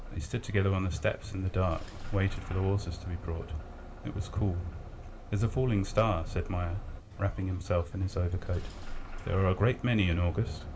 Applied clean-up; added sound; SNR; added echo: none; Engine starting / Bus; 11 dB; reverberation time 1.6 s.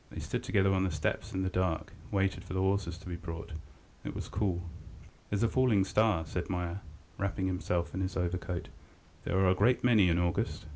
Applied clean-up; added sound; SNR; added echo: none; none; none; none.